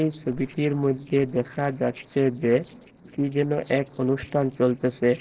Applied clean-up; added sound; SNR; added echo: neural separator model SepFormer DNS4.